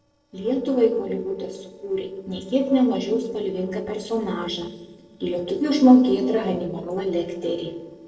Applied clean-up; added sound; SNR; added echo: neural separator model SepFormer DNS4.